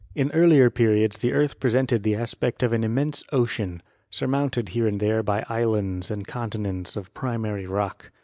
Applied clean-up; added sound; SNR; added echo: none; none; none; none.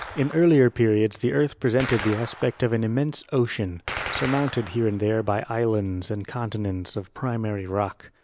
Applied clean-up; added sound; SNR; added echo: none; Gunshot, gunfire; 14 dB; none.